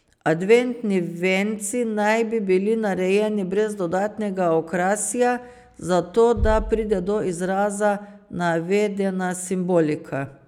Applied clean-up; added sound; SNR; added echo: none; Bass drum; 15 dB; none.